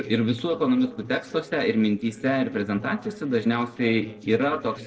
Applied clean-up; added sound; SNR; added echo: neural separator model SepFormer DNS4.